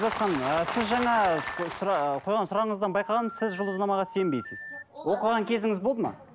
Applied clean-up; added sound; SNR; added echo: none; Telephone; 14 dB; none.